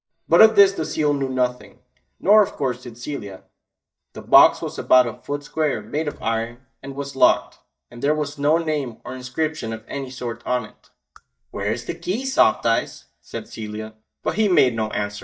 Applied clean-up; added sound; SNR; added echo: neural mask model DeepFilterNet 3.